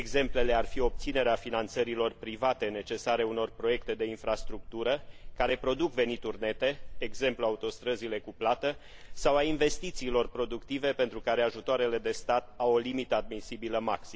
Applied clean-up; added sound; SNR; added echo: none; Wind; 8 dB; none.